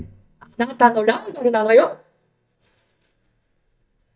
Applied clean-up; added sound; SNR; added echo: neural mask model DeepFilterNet 3.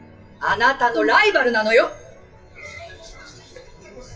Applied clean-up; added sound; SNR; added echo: classical method WPE with log-MMSE.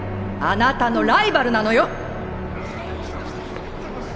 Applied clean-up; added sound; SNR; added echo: none; none; none; none.